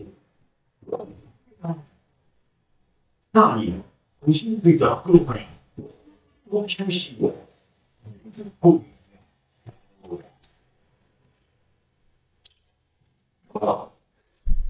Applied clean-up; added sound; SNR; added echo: neural mask model DeepFilterNet 3.